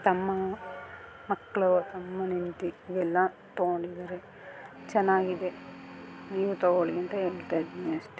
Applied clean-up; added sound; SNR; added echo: none; Organ; 17 dB; none.